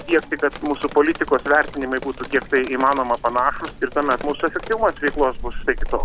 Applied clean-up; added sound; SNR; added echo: none; Drip; 9 dB; none.